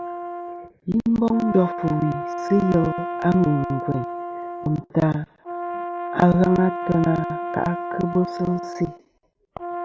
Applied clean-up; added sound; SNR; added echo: none; Brass instrument; 7 dB; none.